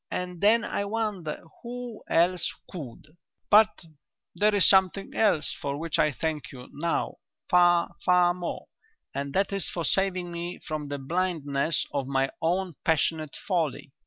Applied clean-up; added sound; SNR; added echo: none; none; none; none.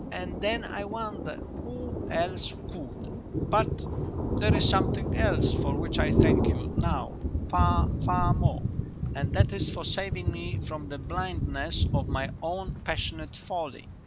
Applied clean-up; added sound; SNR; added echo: none; Thunder; -5 dB; none.